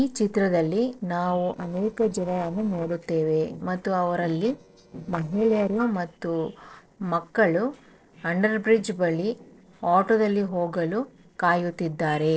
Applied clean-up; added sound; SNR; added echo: neural separator model SepFormer DNS4.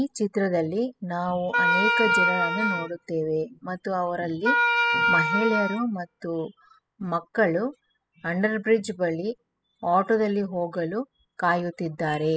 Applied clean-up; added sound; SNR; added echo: classical method spectral subtraction.